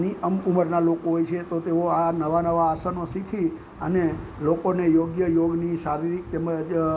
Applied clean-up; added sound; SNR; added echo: none; none; none; none.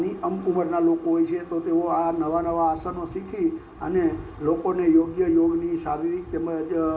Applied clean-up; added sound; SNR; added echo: none; none; none; reverberation time 0.5 s.